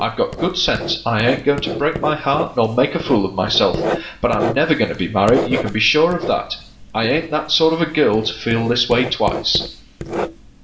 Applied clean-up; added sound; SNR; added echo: none; Writing; 9 dB; reverberation time 0.5 s.